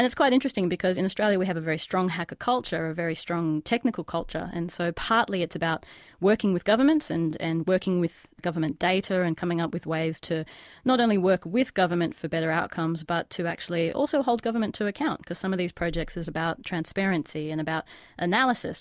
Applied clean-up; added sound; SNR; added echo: none; none; none; none.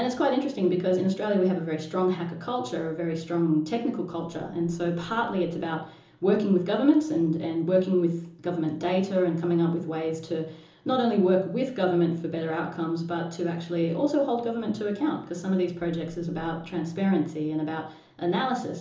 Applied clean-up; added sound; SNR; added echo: none; none; none; reverberation time 0.6 s.